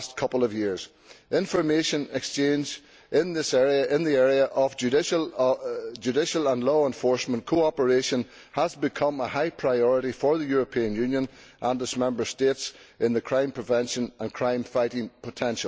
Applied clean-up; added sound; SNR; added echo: none; none; none; none.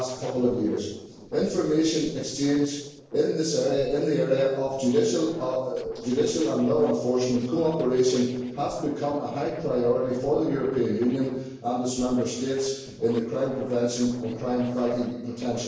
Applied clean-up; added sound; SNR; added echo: neural separator model SepFormer DNS4.